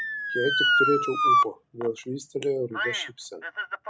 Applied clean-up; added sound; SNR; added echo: none; Motor vehicle (road) / Siren; -4 dB; none.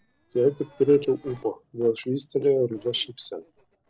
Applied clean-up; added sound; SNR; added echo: neural separator model SepFormer DNS4.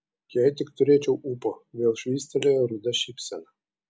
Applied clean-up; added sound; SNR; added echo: none; none; none; none.